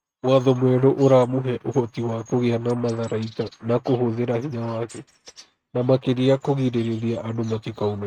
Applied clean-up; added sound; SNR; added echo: neural mask model RNNoise.